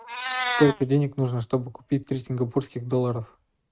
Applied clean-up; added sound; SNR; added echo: neural mask model RNNoise.